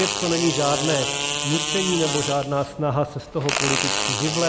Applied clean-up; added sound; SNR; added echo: none; Fart; 2 dB; none.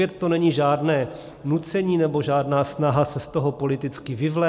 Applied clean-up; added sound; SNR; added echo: none; none; none; none.